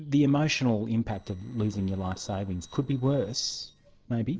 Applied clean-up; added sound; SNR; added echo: neural separator model SepFormer DNS4.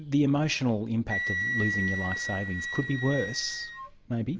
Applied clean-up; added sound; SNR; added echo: none; Wind instrument, woodwind instrument; 5 dB; none.